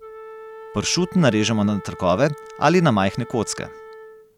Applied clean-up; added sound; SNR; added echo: none; Wind instrument, woodwind instrument; 17 dB; none.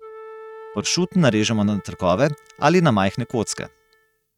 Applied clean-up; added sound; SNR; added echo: neural mask model RNNoise.